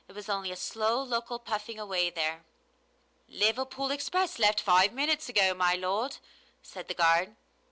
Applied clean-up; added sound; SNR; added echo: none; none; none; none.